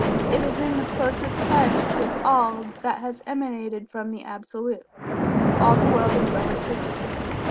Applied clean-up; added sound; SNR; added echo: none; Splash, splatter; -1 dB; none.